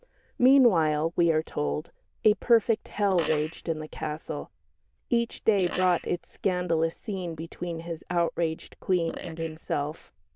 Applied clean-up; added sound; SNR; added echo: neural diffusion model UNIVERSE++.